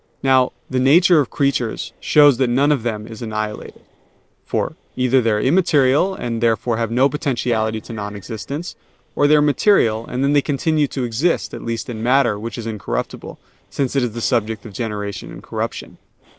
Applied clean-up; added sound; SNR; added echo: neural separator model SepFormer DNS4.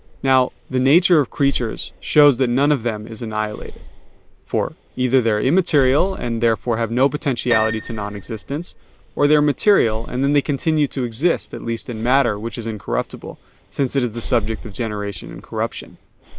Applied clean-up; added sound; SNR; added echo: none; Breathing + Piano; 10 dB; none.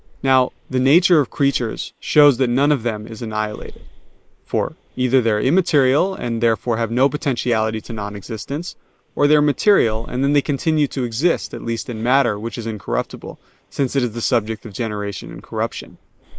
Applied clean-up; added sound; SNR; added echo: neural mask model Resemble Enhance denoiser.